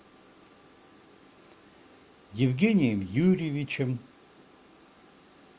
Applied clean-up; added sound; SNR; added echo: none; none; none; none.